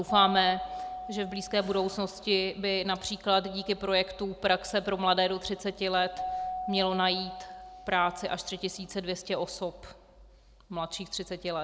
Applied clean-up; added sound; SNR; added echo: none; Keyboard (musical); 12 dB; none.